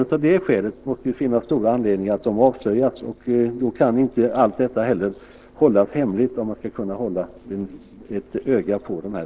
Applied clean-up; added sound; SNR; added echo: neural separator model SepFormer DNS4.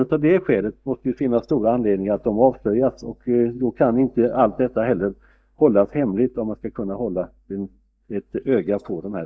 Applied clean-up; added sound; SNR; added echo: neural mask model DeepFilterNet 3.